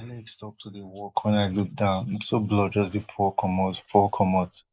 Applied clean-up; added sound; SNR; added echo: neural mask model Resemble Enhance denoiser.